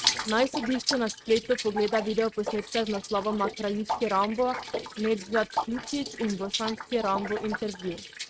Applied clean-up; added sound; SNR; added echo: neural mask model RNNoise.